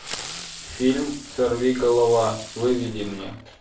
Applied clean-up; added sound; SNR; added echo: none; Fireworks; 15 dB; reverberation time 0.4 s.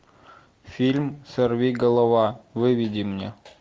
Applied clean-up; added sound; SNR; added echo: none; none; none; none.